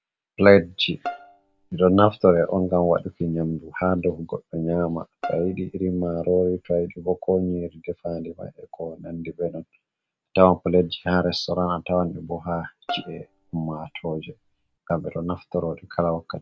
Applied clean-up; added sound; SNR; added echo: none; Bowed string instrument; 16 dB; none.